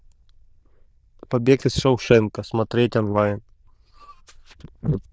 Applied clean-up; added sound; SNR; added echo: neural diffusion model UNIVERSE++.